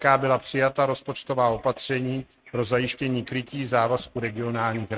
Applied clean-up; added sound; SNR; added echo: neural mask model RNNoise.